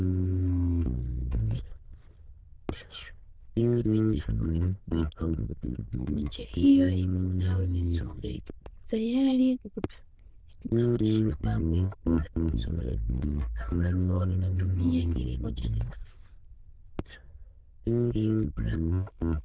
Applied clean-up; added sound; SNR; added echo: neural diffusion model UNIVERSE++.